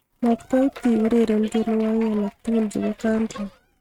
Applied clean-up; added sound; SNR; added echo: neural mask model RNNoise.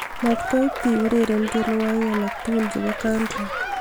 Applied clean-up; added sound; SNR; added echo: none; Applause / Crowd; 7 dB; none.